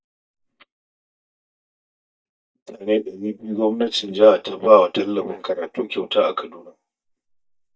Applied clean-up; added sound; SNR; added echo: neural mask model DeepFilterNet 3.